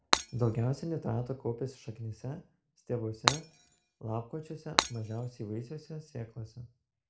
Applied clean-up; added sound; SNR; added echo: none; Shatter; -4 dB; reverberation time 0.4 s.